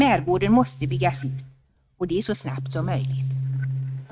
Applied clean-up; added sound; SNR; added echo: neural mask model RNNoise.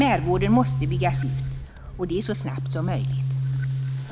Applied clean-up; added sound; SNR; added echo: none; Boom; 0 dB; none.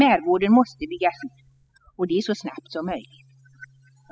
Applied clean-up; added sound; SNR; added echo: classical method spectral subtraction.